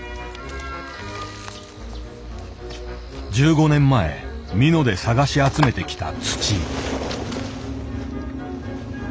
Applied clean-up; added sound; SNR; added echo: none; none; none; none.